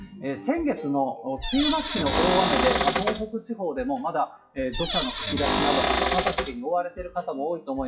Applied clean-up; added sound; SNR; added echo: classical method WPE with log-MMSE.